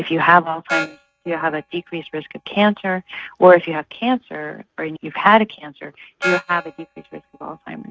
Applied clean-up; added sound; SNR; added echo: neural mask model RNNoise.